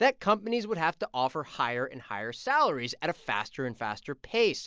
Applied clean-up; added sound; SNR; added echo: none; none; none; none.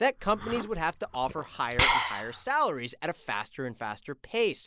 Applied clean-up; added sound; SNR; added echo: none; Liquid; 1 dB; none.